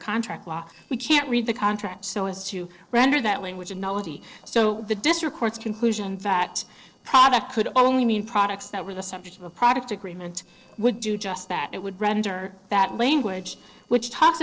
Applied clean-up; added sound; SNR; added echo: neural separator model SepFormer DNS4.